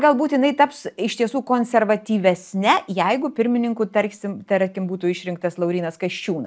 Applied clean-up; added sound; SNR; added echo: none; none; none; none.